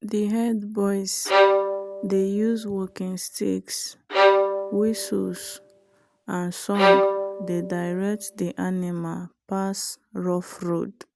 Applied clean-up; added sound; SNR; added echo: none; Bowed string instrument; -2 dB; none.